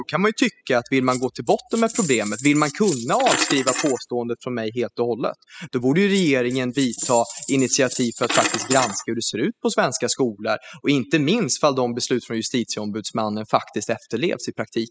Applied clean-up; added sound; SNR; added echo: classical method spectral subtraction.